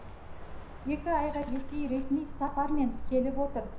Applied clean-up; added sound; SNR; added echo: none; Bird; 4 dB; reverberation time 0.5 s.